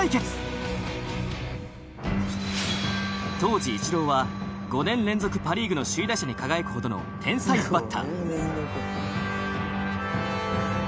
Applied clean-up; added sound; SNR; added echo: none; none; none; none.